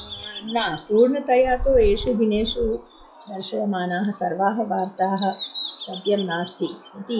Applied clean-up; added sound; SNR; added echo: classical method log-MMSE.